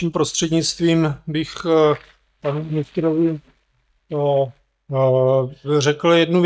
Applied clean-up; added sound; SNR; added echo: neural mask model DeepFilterNet 3.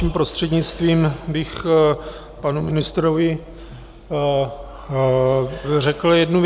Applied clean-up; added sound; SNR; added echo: none; none; none; none.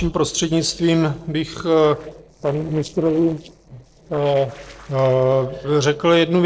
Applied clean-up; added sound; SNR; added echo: neural separator model SepFormer DNS4.